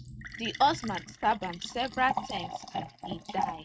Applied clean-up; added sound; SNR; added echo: neural mask model RNNoise.